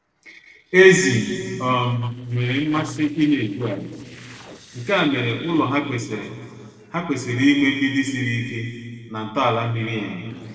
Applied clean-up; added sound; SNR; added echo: neural separator model SepFormer DNS4.